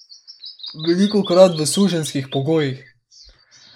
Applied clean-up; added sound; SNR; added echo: neural mask model Resemble Enhance denoiser.